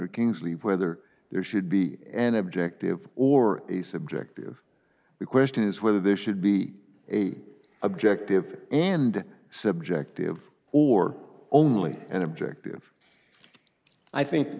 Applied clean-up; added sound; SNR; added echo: none; none; none; none.